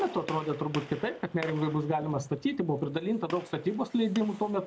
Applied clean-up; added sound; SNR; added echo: none; Gunshot, gunfire; 16 dB; none.